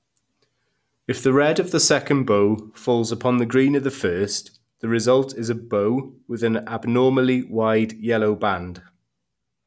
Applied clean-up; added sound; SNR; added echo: none; none; none; none.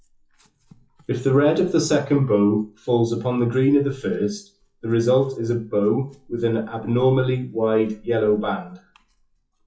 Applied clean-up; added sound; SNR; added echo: classical method WPE with log-MMSE.